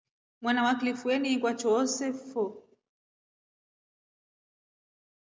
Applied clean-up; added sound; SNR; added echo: none; none; none; none.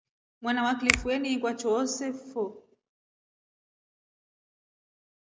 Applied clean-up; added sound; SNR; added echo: none; Finger snapping; 1 dB; none.